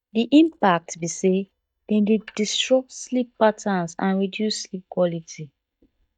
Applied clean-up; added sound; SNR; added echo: neural mask model DeepFilterNet 3.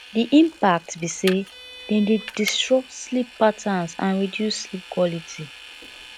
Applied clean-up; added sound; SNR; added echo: none; Vehicle; 17 dB; none.